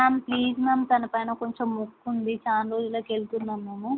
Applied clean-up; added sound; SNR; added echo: none; none; none; none.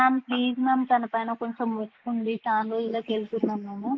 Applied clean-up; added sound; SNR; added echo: neural mask model Resemble Enhance denoiser.